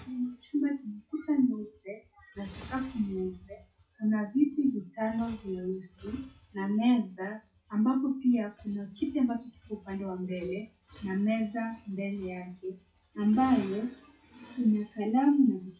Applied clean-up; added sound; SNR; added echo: classical method WPE with log-MMSE.